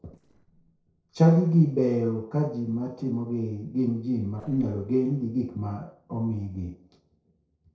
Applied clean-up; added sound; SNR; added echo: neural separator model SepFormer DNS4.